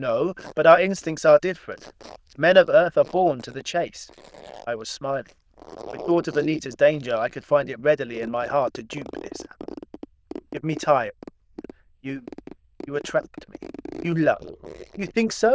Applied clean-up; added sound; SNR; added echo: neural diffusion model UNIVERSE++.